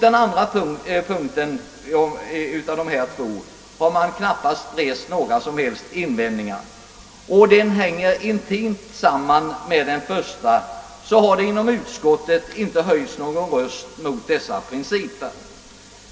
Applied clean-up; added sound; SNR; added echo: none; none; none; reverberation time 1.1 s.